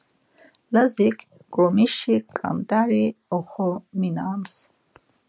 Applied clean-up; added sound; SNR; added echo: none; none; none; none.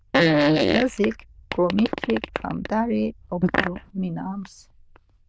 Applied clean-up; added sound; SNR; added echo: neural diffusion model UNIVERSE++.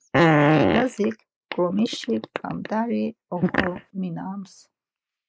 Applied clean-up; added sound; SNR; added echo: neural mask model Resemble Enhance denoiser.